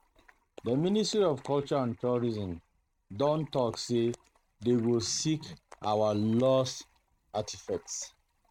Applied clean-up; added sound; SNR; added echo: neural mask model RNNoise.